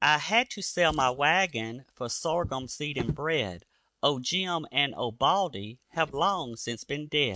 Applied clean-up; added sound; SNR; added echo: neural mask model RNNoise.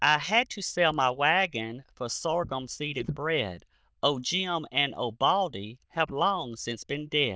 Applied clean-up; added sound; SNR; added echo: neural diffusion model UNIVERSE++.